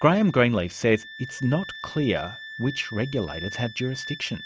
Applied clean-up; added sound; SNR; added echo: none; Wind instrument, woodwind instrument; 15 dB; none.